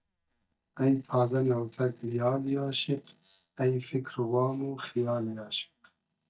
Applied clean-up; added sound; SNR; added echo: neural mask model DeepFilterNet 3.